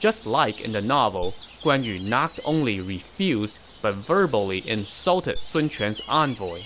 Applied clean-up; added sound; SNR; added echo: none; Gull, seagull; 14 dB; none.